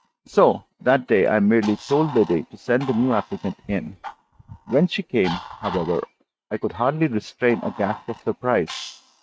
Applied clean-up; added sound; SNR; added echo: neural mask model RNNoise.